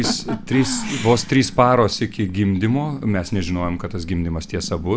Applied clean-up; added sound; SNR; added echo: none; Purr; 18 dB; none.